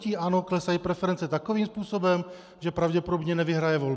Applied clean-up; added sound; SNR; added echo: none; none; none; none.